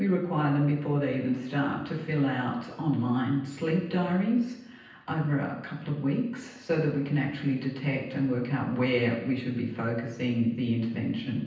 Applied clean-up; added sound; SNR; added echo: none; none; none; reverberation time 0.9 s.